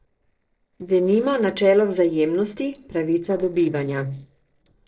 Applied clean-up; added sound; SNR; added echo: neural separator model SepFormer DNS4.